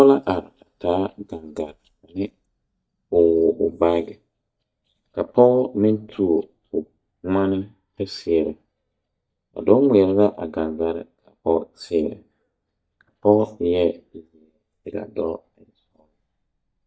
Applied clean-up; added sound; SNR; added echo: neural mask model DeepFilterNet 3.